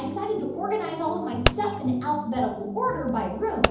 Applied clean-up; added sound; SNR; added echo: none; Fireworks; 4 dB; reverberation time 0.8 s.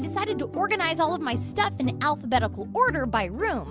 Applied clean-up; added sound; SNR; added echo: none; none; none; none.